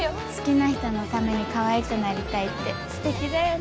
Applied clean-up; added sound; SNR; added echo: none; none; none; none.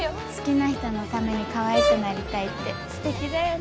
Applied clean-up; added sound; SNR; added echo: none; Brass instrument; 1 dB; none.